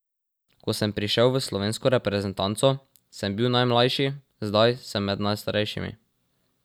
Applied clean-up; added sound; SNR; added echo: none; none; none; none.